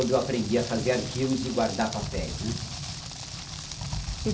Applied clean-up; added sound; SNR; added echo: none; Rain; 6 dB; none.